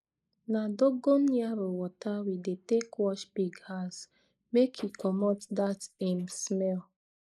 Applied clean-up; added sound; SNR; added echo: neural mask model Resemble Enhance denoiser.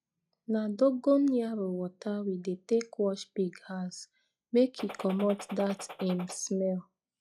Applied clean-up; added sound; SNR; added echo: classical method log-MMSE.